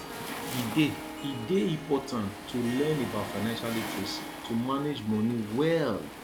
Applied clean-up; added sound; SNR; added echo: none; Harp + Waves, surf; 8 dB; none.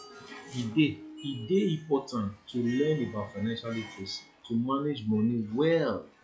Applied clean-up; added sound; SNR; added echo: classical method log-MMSE.